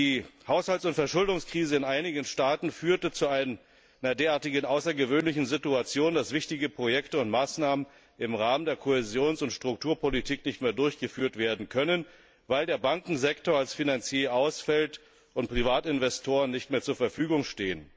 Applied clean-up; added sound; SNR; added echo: none; none; none; none.